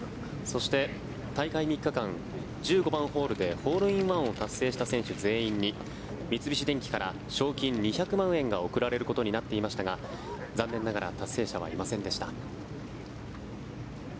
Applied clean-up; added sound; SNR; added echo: none; none; none; none.